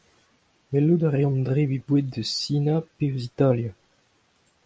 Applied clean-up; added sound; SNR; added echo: none; none; none; none.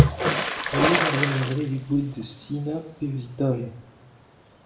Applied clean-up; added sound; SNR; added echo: none; Water / Splash, splatter; -2 dB; reverberation time 0.6 s.